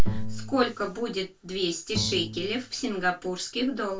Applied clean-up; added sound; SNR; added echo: none; Bowed string instrument; 11 dB; reverberation time 0.2 s.